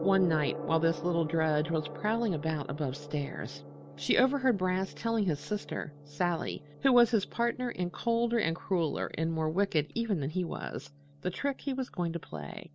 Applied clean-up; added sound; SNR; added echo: none; Gong; 14 dB; none.